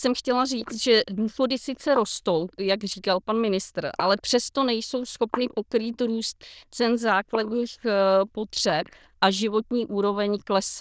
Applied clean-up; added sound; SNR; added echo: neural diffusion model UNIVERSE++.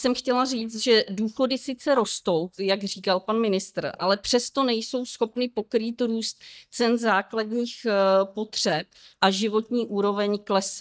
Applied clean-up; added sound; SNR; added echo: neural mask model DeepFilterNet 3.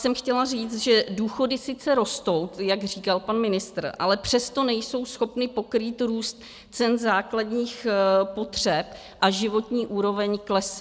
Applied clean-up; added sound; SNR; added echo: none; none; none; none.